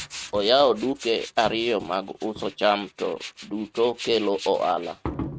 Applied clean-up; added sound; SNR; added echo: neural mask model RNNoise.